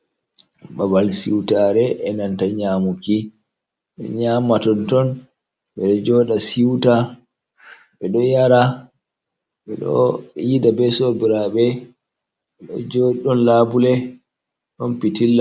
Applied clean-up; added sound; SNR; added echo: none; none; none; none.